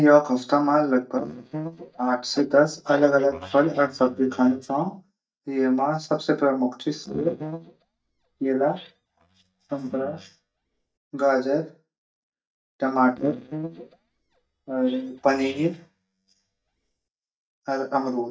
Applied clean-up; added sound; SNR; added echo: neural mask model DeepFilterNet 3.